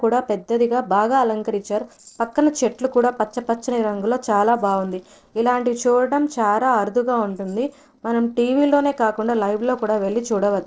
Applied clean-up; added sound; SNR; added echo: neural separator model SepFormer DNS4.